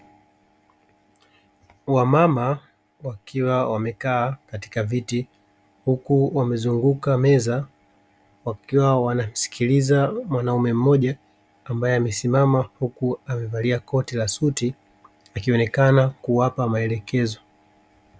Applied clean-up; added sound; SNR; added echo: none; none; none; none.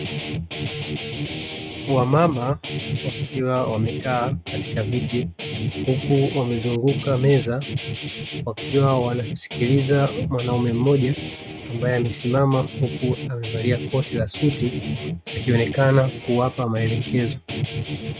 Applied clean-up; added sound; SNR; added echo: neural mask model RNNoise.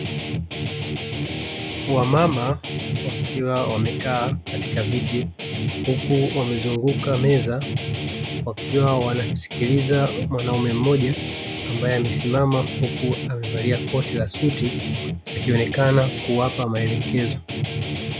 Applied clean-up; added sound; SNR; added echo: none; Guitar; 3 dB; none.